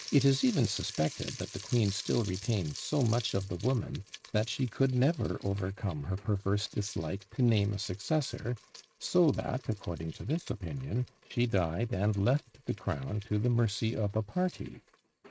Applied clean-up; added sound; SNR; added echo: neural mask model RNNoise.